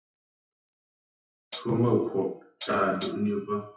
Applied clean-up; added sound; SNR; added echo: classical method WPE with log-MMSE.